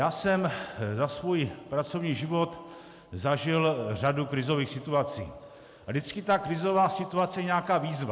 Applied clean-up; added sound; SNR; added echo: none; none; none; none.